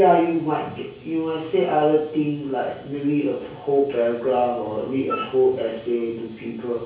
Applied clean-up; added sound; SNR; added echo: none; Wind instrument, woodwind instrument; 11 dB; reverberation time 0.6 s.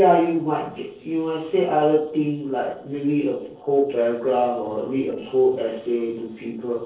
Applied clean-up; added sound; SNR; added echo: neural separator model SepFormer DNS4.